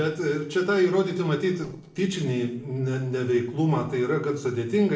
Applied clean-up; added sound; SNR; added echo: neural separator model SepFormer DNS4.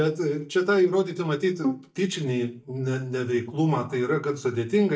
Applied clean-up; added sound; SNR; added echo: neural mask model DeepFilterNet 3.